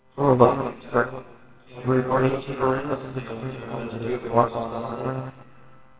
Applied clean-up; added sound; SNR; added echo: neural separator model SepFormer WHAMR!.